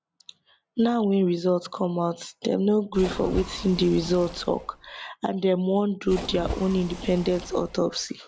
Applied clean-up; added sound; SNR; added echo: none; Splash, splatter; 11 dB; none.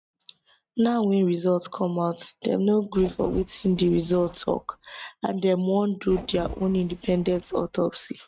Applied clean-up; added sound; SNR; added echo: neural mask model RNNoise.